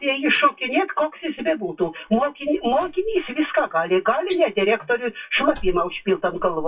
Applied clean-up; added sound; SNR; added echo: classical method WPE with log-MMSE.